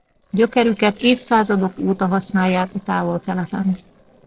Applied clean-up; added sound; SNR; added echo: neural separator model SepFormer DNS4.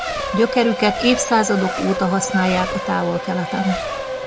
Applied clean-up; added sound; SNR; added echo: none; Race car, auto racing; 5 dB; none.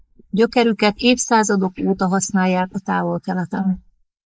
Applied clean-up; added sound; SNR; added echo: neural mask model Resemble Enhance denoiser.